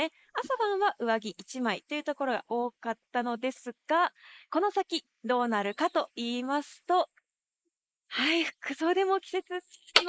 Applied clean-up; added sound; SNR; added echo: neural mask model Resemble Enhance denoiser.